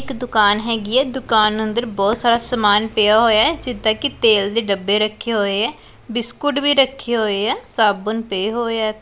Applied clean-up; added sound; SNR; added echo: none; none; none; none.